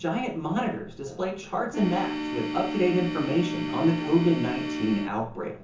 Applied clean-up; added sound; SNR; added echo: none; Organ; 4 dB; reverberation time 0.6 s.